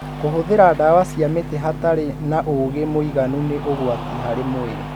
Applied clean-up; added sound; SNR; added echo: none; Engine + Cheering; 15 dB; none.